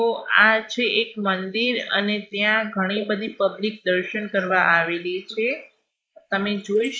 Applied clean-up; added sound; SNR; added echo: neural mask model Resemble Enhance denoiser.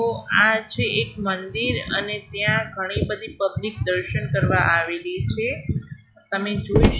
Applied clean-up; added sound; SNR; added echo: classical method log-MMSE.